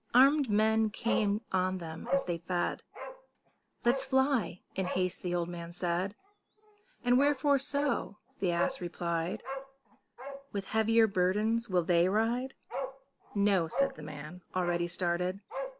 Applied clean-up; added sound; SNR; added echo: none; Bark; 10 dB; none.